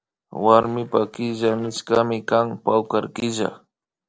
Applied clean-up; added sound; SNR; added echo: neural separator model SepFormer DNS4.